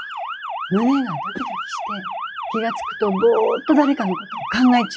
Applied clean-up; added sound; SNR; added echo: classical method log-MMSE.